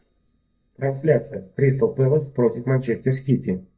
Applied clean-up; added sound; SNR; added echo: neural mask model DeepFilterNet 3.